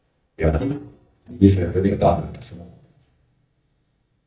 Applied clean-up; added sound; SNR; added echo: neural mask model DeepFilterNet 3.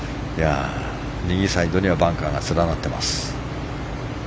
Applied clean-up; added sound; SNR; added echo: none; none; none; none.